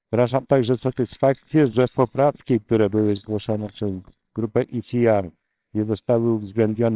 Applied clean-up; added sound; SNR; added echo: neural separator model SepFormer WHAMR!.